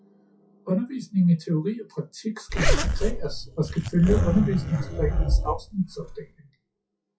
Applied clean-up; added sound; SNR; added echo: classical method WPE with log-MMSE.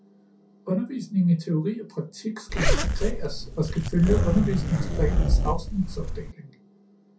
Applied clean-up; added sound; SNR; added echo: none; Zipper (clothing); -3 dB; reverberation time 0.3 s.